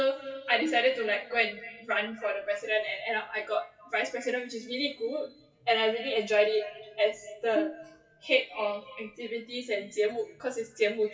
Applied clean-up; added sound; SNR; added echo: classical method WPE with log-MMSE.